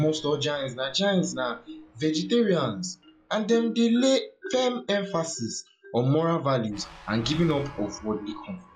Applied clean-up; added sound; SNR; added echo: classical method log-MMSE.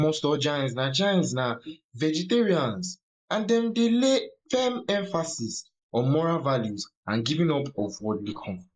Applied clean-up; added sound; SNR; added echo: neural mask model Resemble Enhance denoiser.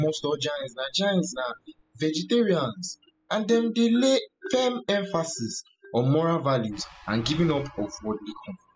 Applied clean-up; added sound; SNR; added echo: classical method spectral subtraction.